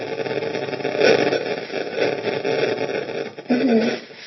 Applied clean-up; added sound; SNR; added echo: none; none; none; reverberation time 0.3 s.